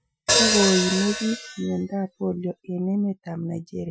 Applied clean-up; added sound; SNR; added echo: classical method Wiener filter.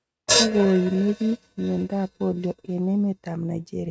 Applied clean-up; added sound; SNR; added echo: neural mask model RNNoise.